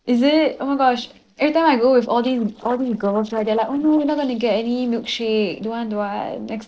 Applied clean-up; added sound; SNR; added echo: neural separator model SepFormer DNS4.